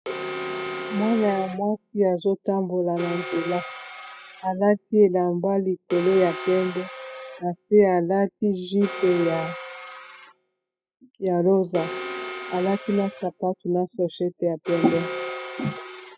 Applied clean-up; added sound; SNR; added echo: classical method spectral subtraction.